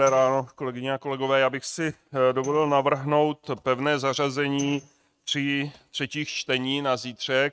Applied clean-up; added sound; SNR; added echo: neural mask model RNNoise.